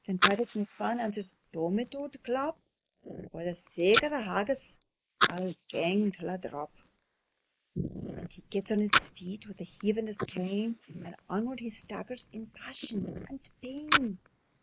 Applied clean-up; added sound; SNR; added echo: neural mask model Resemble Enhance denoiser.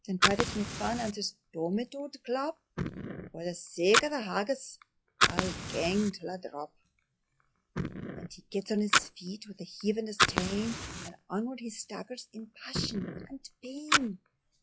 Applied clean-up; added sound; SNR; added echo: classical method log-MMSE.